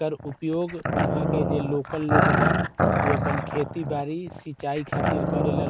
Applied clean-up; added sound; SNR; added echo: none; Growling; -4 dB; none.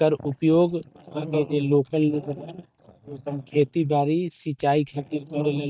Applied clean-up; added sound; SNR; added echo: neural mask model DeepFilterNet 3.